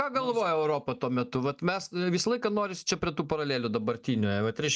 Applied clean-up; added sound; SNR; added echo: none; none; none; none.